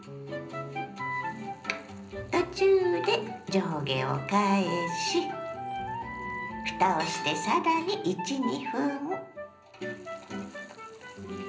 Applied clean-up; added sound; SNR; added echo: none; none; none; reverberation time 0.5 s.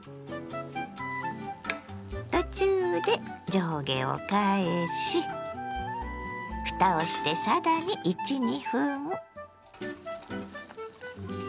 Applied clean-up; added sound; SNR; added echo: none; none; none; none.